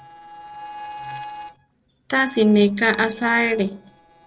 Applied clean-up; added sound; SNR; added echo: neural separator model SepFormer DNS4.